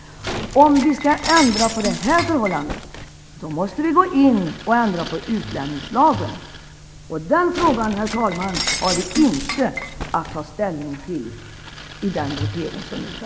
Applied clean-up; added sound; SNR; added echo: none; Shatter; 10 dB; none.